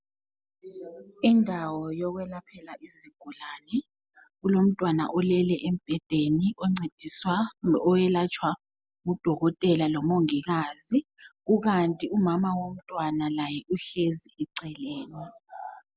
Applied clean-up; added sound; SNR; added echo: none; none; none; none.